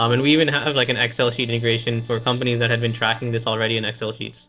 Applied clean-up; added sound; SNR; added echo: neural separator model SepFormer DNS4.